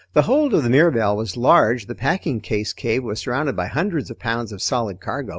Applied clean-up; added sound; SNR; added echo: none; none; none; none.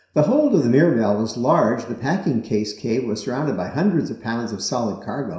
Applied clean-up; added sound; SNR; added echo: none; none; none; reverberation time 0.7 s.